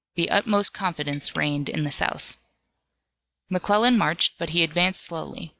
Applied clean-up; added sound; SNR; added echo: neural mask model DeepFilterNet 3.